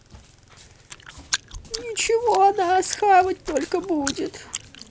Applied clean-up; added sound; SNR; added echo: none; Chewing, mastication; 13 dB; none.